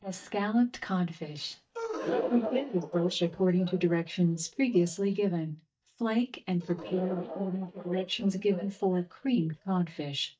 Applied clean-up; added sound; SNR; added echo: neural mask model DeepFilterNet 3.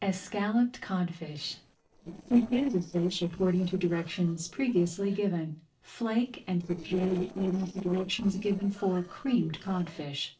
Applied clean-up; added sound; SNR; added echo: neural separator model SepFormer DNS4.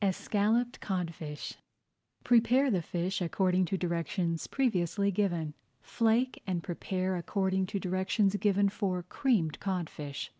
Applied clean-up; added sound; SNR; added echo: none; none; none; none.